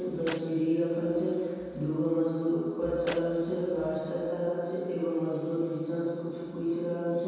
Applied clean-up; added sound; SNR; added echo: none; Clapping; 16 dB; reverberation time 2.1 s.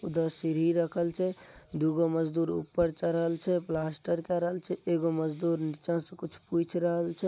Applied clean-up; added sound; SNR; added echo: none; none; none; none.